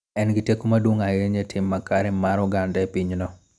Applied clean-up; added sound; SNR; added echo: none; none; none; none.